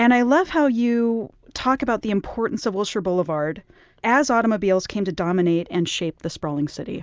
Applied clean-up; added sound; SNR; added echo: none; none; none; none.